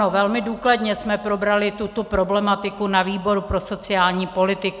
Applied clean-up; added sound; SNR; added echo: none; none; none; none.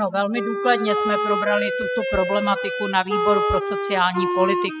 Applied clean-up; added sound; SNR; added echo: classical method spectral subtraction.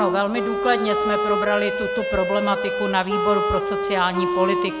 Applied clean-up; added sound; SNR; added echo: none; Wind instrument, woodwind instrument; 0 dB; none.